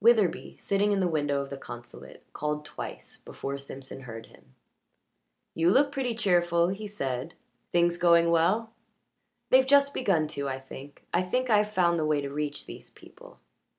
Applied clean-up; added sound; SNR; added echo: none; none; none; none.